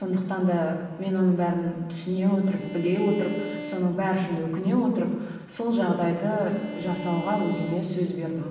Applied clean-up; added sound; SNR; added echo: none; Bowed string instrument; 15 dB; reverberation time 1.1 s.